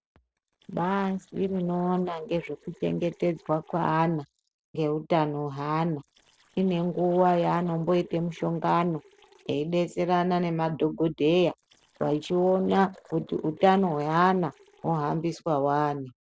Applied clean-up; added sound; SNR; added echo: neural separator model SepFormer DNS4.